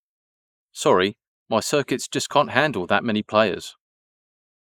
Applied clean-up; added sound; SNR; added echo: neural mask model Resemble Enhance denoiser.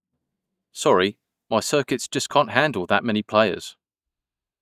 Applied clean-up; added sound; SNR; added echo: neural mask model DeepFilterNet 3.